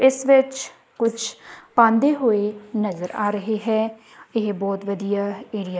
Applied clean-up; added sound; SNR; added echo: neural mask model Resemble Enhance denoiser.